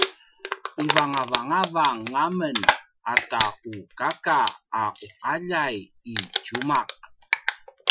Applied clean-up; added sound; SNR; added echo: classical method Wiener filter.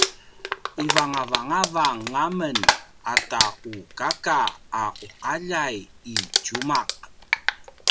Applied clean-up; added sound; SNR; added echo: none; Crumpling, crinkling; 0 dB; none.